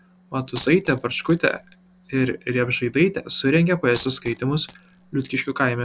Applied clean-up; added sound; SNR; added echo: none; Coin (dropping); 9 dB; none.